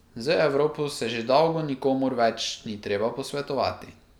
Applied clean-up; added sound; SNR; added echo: none; none; none; none.